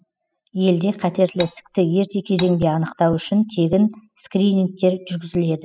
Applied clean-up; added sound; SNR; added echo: classical method spectral subtraction.